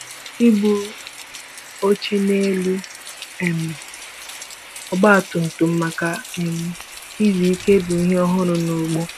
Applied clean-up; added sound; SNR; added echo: none; Rain; 15 dB; none.